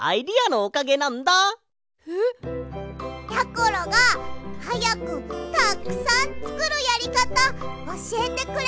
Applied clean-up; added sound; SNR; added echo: none; none; none; none.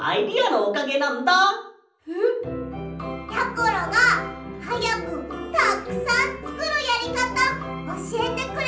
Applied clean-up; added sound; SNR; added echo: none; none; none; reverberation time 0.6 s.